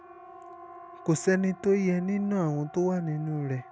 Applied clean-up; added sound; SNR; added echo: none; Siren; 19 dB; none.